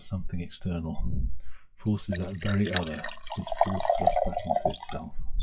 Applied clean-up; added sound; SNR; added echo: classical method WPE with log-MMSE.